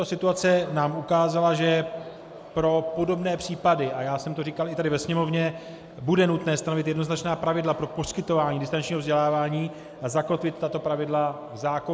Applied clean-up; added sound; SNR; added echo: none; none; none; none.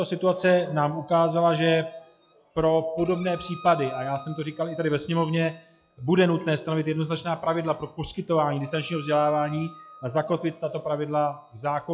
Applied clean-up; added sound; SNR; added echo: classical method log-MMSE.